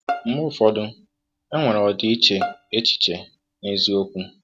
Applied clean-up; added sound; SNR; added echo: neural mask model RNNoise.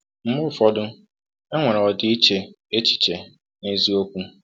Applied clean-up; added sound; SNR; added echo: none; none; none; none.